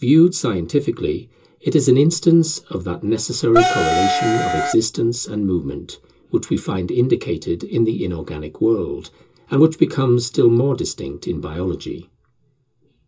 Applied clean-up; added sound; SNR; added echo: none; Wind instrument, woodwind instrument; 0 dB; reverberation time 0.2 s.